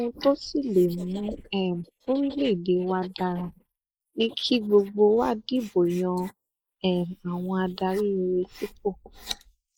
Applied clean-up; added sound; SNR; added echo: neural mask model Resemble Enhance denoiser.